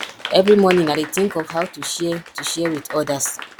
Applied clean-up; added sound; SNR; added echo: none; Applause; 12 dB; none.